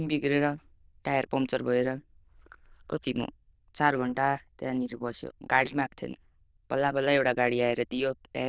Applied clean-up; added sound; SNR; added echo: neural diffusion model UNIVERSE++.